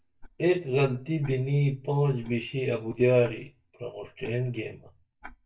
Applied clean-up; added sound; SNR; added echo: neural mask model DeepFilterNet 3.